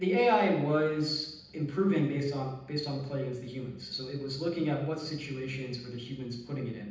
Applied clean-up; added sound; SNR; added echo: none; none; none; reverberation time 0.9 s.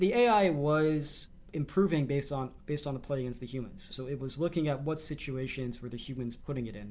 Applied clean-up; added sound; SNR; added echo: none; none; none; none.